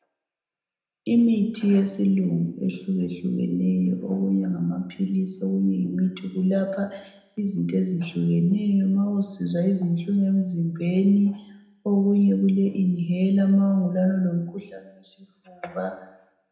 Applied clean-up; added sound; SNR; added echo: none; none; none; reverberation time 0.7 s.